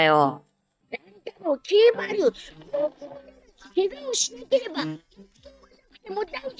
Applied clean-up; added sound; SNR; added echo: neural mask model DeepFilterNet 3.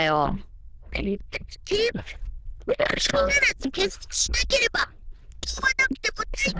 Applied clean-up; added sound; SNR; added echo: neural diffusion model UNIVERSE++.